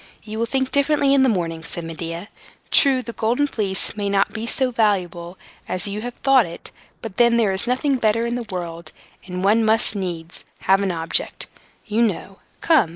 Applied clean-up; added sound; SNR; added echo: neural mask model Resemble Enhance denoiser.